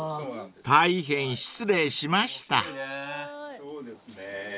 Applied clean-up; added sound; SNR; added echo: none; none; none; none.